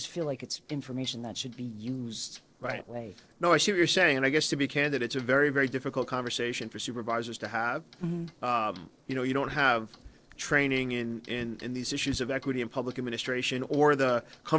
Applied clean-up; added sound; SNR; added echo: neural separator model SepFormer DNS4.